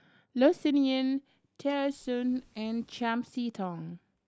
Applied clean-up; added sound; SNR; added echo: neural mask model Resemble Enhance denoiser.